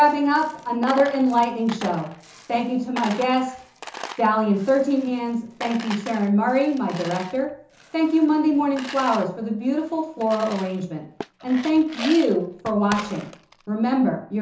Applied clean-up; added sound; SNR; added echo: none; Coin (dropping); 16 dB; reverberation time 0.6 s.